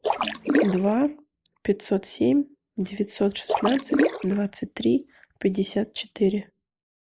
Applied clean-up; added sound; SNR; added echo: neural mask model Resemble Enhance denoiser.